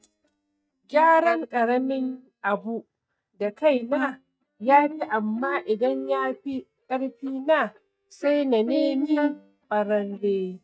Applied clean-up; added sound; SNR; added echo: neural mask model DeepFilterNet 3.